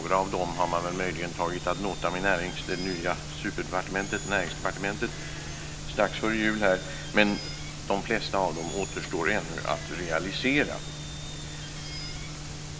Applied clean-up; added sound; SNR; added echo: none; Squeak; 17 dB; none.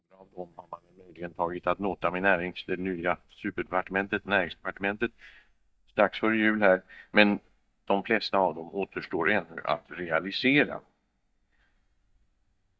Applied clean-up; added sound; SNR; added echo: neural mask model DeepFilterNet 3.